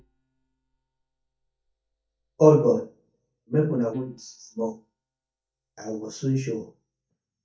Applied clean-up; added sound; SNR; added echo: neural mask model DeepFilterNet 3.